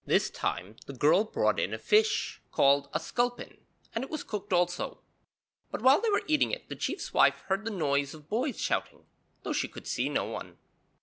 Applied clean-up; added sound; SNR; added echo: none; none; none; none.